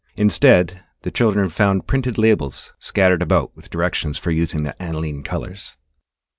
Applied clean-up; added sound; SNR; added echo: none; none; none; none.